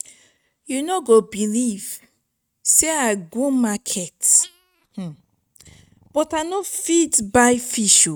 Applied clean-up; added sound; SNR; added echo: neural mask model RNNoise.